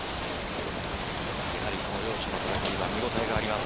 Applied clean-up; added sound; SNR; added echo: none; Ocean / Boat, Water vehicle; -4 dB; none.